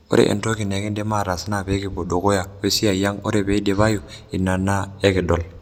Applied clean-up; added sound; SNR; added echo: none; none; none; none.